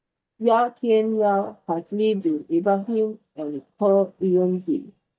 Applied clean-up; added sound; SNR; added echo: neural mask model DeepFilterNet 3.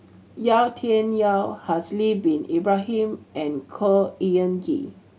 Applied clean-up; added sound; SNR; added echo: none; none; none; none.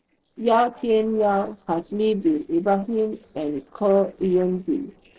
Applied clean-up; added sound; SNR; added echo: neural separator model SepFormer DNS4.